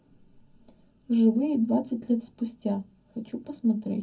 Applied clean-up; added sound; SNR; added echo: none; none; none; reverberation time 0.4 s.